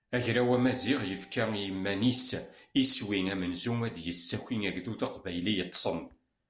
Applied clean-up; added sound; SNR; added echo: none; none; none; none.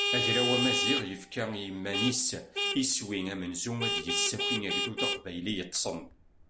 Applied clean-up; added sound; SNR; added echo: none; Vehicle horn, car horn, honking; 0 dB; none.